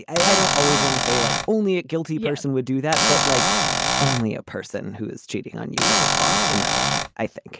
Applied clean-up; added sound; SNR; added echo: none; Cupboard open or close / Door; -5 dB; none.